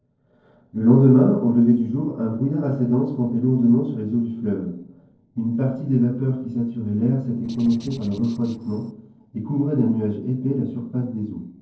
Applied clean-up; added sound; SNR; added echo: neural separator model SepFormer DNS4.